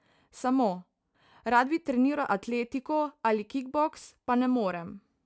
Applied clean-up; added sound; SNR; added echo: none; none; none; none.